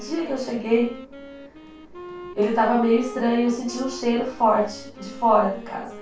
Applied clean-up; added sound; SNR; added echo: none; Wind instrument, woodwind instrument; 16 dB; reverberation time 0.3 s.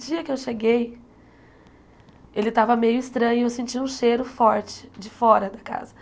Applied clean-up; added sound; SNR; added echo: none; none; none; none.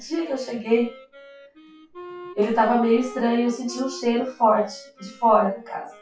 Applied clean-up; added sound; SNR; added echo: classical method WPE with log-MMSE.